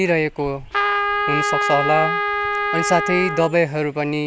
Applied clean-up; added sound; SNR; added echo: none; Trumpet; 1 dB; none.